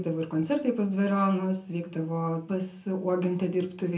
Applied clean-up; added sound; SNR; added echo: none; none; none; reverberation time 0.3 s.